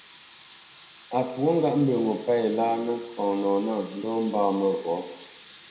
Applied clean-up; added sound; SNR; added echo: none; Sink (filling or washing) / Water tap, faucet; 17 dB; reverberation time 0.8 s.